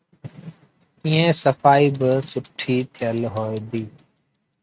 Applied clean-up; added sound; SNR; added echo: neural mask model RNNoise.